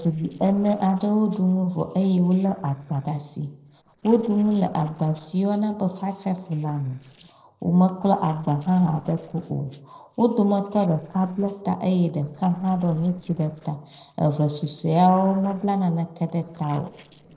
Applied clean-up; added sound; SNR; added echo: neural separator model SepFormer DNS4.